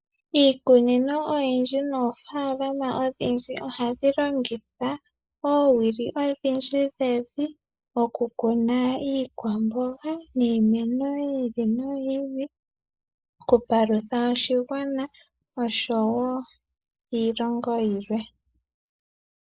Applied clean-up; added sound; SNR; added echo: neural mask model Resemble Enhance denoiser.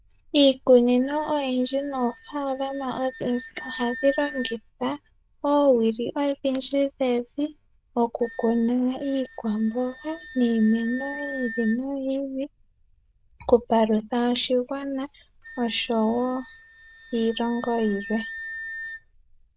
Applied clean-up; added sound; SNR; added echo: neural diffusion model UNIVERSE++.